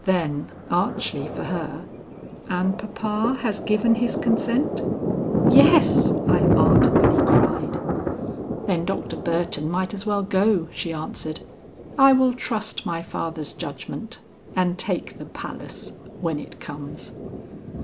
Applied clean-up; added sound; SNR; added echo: none; Thunder; 0 dB; none.